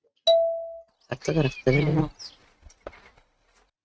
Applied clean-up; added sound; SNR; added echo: neural mask model RNNoise.